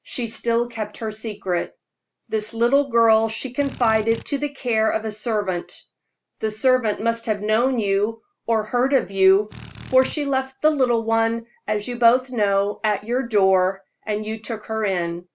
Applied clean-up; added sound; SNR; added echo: none; Drill; 15 dB; none.